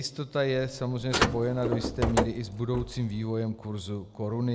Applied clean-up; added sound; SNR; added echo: none; Car; 2 dB; none.